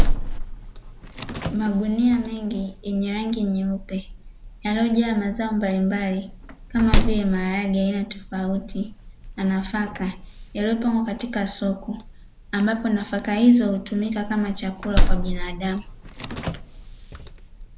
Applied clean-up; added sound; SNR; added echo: none; Slam; 2 dB; none.